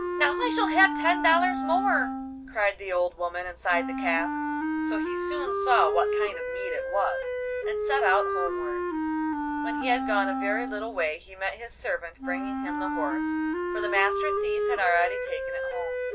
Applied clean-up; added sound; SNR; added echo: none; Wind instrument, woodwind instrument; 1 dB; none.